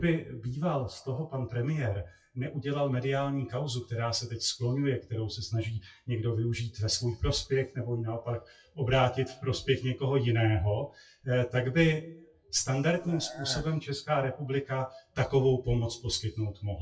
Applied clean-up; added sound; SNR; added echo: classical method WPE with log-MMSE.